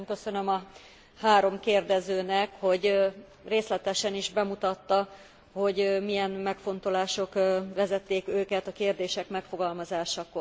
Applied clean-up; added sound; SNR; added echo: none; none; none; none.